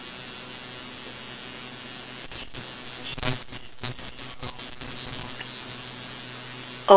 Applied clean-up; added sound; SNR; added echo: none; none; none; none.